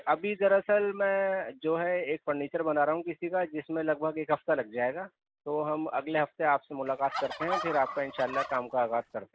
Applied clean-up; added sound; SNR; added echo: none; Fowl; 8 dB; none.